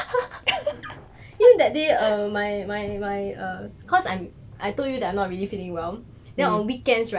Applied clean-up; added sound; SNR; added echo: none; none; none; none.